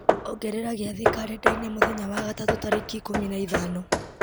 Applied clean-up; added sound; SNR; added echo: none; Hammer / Wood; -4 dB; none.